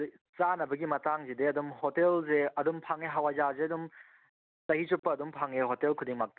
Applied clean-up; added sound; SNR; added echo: none; none; none; none.